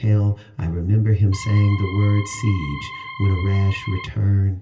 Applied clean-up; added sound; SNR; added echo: none; Organ; 15 dB; reverberation time 0.2 s.